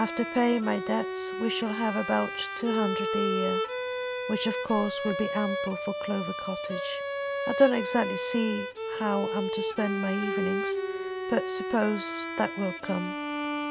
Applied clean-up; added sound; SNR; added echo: none; Bowed string instrument; 2 dB; none.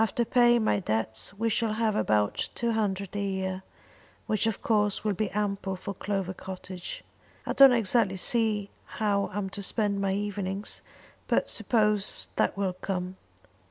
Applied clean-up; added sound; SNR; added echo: none; none; none; none.